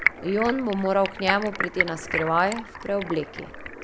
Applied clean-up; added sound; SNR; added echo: none; Stream; 5 dB; none.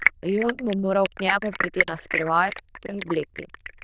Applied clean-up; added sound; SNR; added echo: neural diffusion model UNIVERSE++.